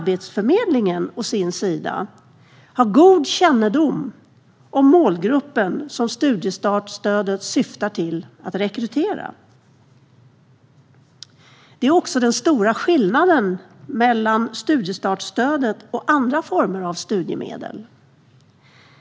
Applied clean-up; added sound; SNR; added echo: none; none; none; none.